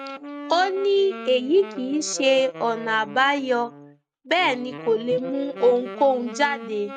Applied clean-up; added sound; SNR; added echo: neural mask model RNNoise.